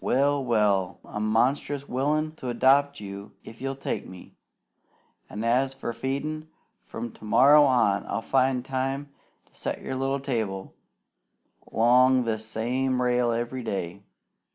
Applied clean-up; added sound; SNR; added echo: none; none; none; none.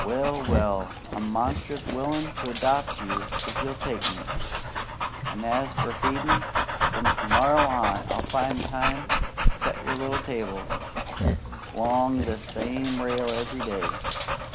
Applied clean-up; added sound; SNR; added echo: none; Dog; -1 dB; none.